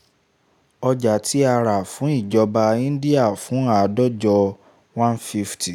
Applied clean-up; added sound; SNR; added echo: none; none; none; none.